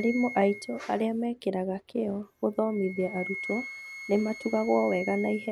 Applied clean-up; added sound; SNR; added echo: none; Wind instrument, woodwind instrument; 13 dB; none.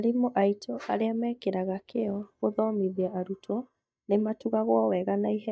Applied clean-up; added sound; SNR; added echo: neural mask model DeepFilterNet 3.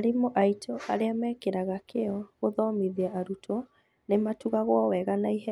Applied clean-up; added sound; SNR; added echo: none; none; none; none.